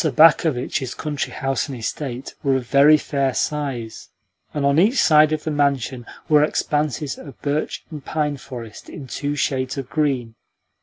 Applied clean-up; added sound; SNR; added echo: none; none; none; none.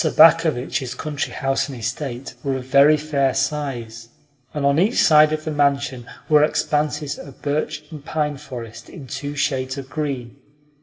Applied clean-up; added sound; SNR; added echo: none; none; none; reverberation time 0.7 s.